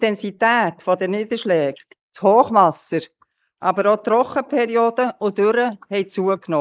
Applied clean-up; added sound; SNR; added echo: neural mask model Resemble Enhance denoiser.